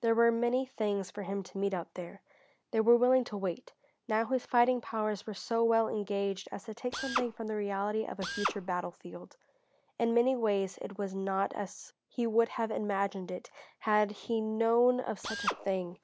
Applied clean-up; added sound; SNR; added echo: none; Drill; 6 dB; none.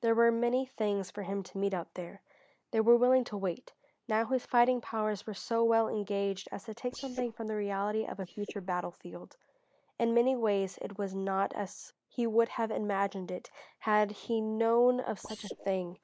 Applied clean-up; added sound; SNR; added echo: neural mask model Resemble Enhance denoiser.